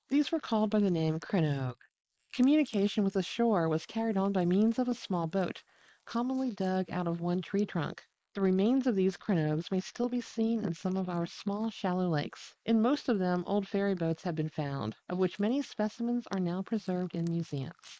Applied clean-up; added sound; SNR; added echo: neural mask model Resemble Enhance denoiser.